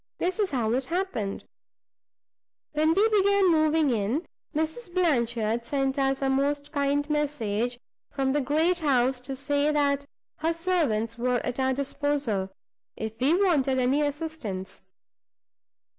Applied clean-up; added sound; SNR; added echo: none; none; none; none.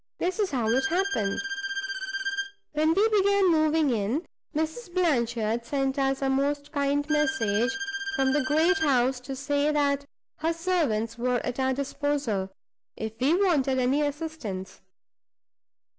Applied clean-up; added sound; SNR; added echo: none; Bowed string instrument; 6 dB; none.